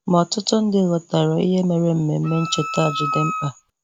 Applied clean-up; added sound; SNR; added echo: none; Wind instrument, woodwind instrument; 7 dB; none.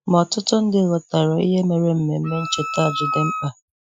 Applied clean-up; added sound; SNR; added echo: classical method Wiener filter.